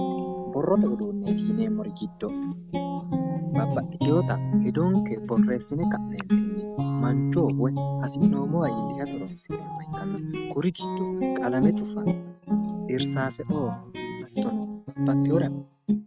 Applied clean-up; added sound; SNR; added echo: neural mask model RNNoise.